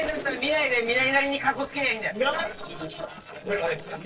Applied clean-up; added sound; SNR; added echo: neural separator model SepFormer DNS4.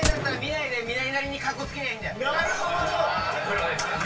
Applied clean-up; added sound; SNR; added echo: none; Gunshot, gunfire; 6 dB; reverberation time 0.2 s.